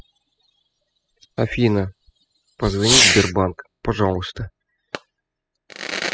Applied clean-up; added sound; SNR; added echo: classical method spectral subtraction.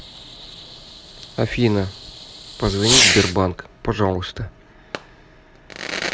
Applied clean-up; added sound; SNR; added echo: none; Fireworks; 1 dB; none.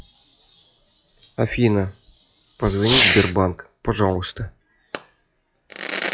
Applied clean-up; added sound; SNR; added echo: classical method log-MMSE.